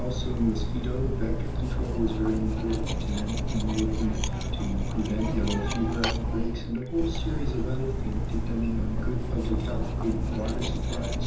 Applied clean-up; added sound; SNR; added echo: none; Cutlery, silverware; -3 dB; reverberation time 0.6 s.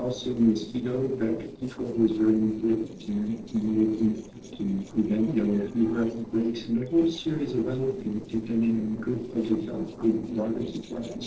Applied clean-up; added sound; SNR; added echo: neural separator model SepFormer DNS4.